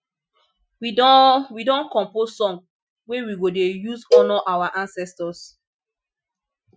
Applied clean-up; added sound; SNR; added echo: classical method Wiener filter.